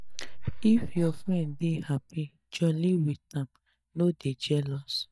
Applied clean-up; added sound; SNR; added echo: neural mask model DeepFilterNet 3.